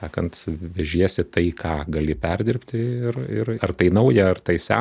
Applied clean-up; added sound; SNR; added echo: none; none; none; none.